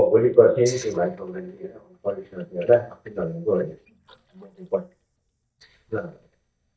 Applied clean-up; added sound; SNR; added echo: neural mask model DeepFilterNet 3.